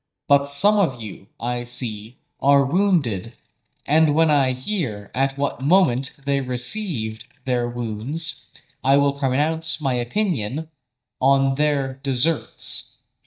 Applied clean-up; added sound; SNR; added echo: neural mask model DeepFilterNet 3.